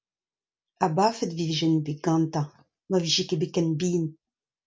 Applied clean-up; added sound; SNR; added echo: none; none; none; none.